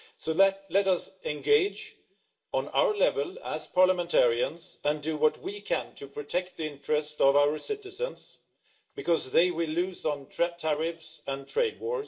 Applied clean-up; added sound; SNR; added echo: none; none; none; reverberation time 0.4 s.